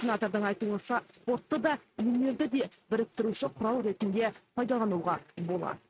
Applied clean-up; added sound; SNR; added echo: neural mask model RNNoise.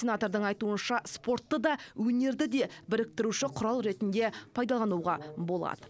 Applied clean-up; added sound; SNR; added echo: none; none; none; none.